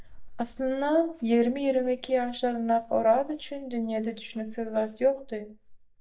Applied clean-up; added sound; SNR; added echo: neural mask model DeepFilterNet 3.